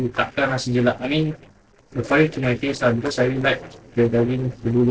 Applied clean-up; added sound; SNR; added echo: neural separator model SepFormer DNS4.